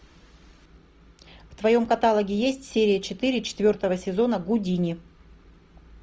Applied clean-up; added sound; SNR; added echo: none; none; none; none.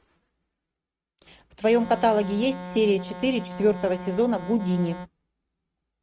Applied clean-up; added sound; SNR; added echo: neural mask model RNNoise.